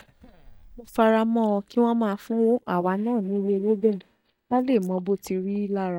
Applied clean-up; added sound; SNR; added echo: neural mask model DeepFilterNet 3.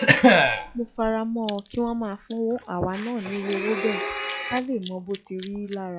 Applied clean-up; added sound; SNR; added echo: classical method log-MMSE.